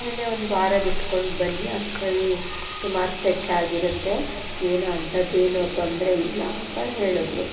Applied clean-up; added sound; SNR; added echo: none; Sink (filling or washing) / Water tap, faucet; 7 dB; reverberation time 0.3 s.